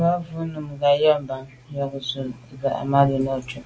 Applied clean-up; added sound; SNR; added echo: none; none; none; none.